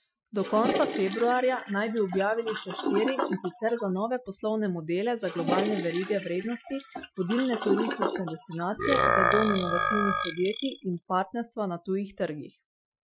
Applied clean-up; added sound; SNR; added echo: classical method Wiener filter.